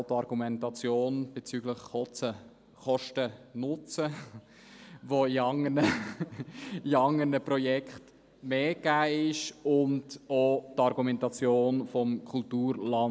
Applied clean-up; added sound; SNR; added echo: none; none; none; none.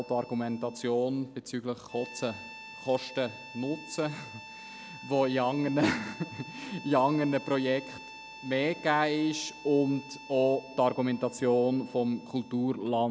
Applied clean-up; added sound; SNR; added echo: none; Harmonica; 17 dB; none.